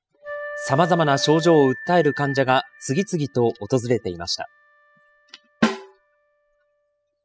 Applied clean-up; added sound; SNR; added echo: classical method spectral subtraction.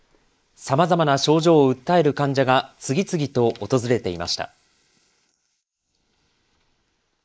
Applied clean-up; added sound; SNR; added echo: neural mask model Resemble Enhance denoiser.